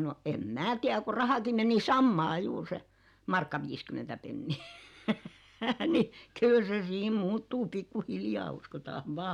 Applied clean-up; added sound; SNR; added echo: none; none; none; none.